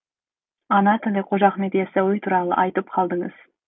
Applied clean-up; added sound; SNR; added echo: none; none; none; none.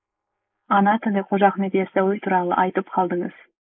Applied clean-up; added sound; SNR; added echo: neural mask model Resemble Enhance denoiser.